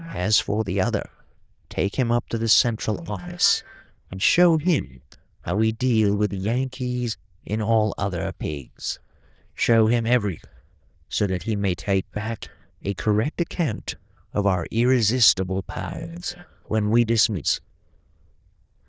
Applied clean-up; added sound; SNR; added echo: neural diffusion model UNIVERSE++.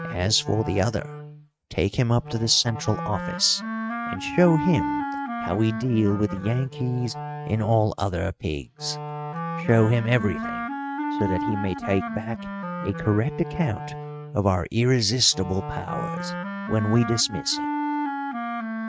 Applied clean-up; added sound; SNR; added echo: neural mask model RNNoise.